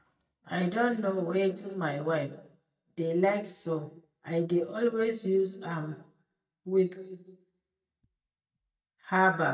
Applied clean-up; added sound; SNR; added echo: neural mask model DeepFilterNet 3.